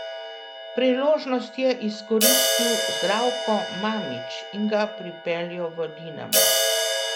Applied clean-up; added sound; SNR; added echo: none; Crash cymbal; 0 dB; none.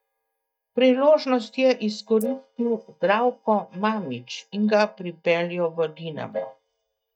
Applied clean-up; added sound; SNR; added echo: neural mask model DeepFilterNet 3.